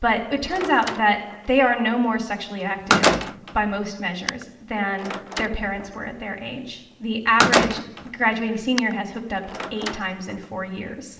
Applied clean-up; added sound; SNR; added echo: none; Slam; 4 dB; reverberation time 0.9 s.